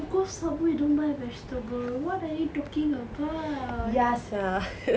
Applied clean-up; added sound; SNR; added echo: none; none; none; none.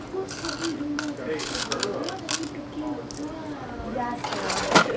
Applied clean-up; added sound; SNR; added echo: none; Mechanisms; -4 dB; none.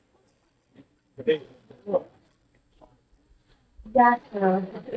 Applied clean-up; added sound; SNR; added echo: neural mask model DeepFilterNet 3.